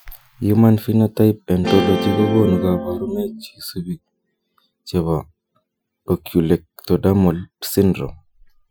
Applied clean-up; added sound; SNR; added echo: classical method Wiener filter.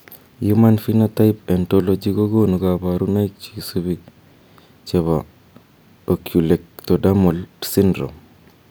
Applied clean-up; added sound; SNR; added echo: none; none; none; none.